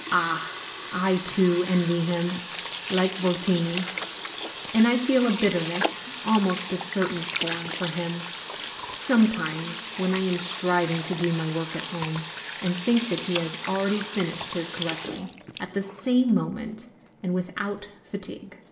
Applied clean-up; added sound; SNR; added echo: none; Sink (filling or washing) / Water tap, faucet; 5 dB; reverberation time 0.7 s.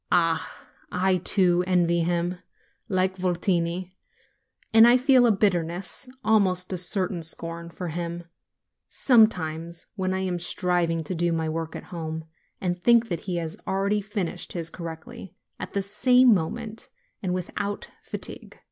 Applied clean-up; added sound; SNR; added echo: none; none; none; none.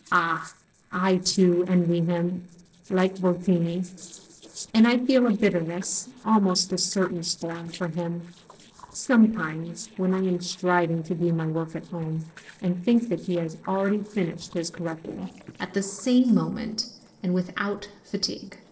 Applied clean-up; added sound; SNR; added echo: neural separator model SepFormer DNS4.